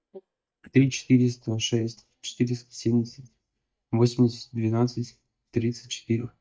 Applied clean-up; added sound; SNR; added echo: neural mask model DeepFilterNet 3.